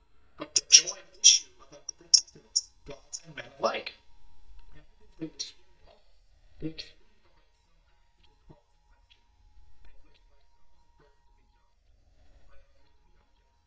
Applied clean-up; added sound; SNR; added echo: neural mask model DeepFilterNet 3.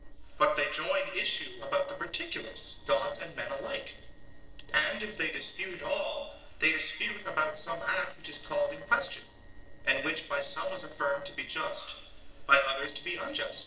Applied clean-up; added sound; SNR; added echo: neural separator model SepFormer DNS4.